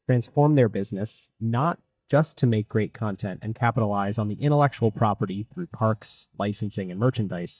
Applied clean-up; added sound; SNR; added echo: neural mask model DeepFilterNet 3.